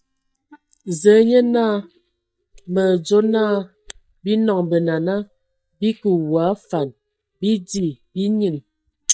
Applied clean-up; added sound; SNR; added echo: neural mask model DeepFilterNet 3.